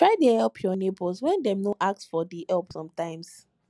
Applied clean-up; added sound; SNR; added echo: none; none; none; none.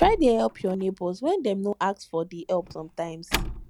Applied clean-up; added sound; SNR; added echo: none; Slam; 11 dB; none.